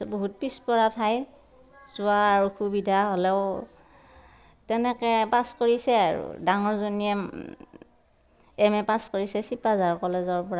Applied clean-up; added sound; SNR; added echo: none; none; none; none.